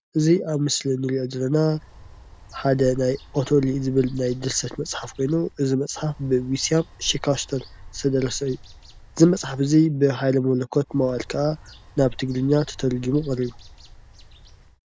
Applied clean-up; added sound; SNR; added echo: none; Bird; 19 dB; none.